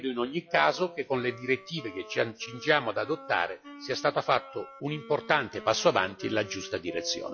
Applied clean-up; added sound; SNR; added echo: classical method log-MMSE.